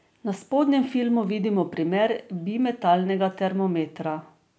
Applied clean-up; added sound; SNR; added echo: none; none; none; none.